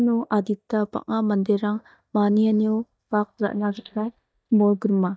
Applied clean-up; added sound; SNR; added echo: neural mask model DeepFilterNet 3.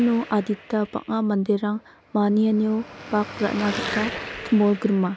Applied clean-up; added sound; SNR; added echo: none; Car passing by / Traffic noise, roadway noise / Engine; 13 dB; none.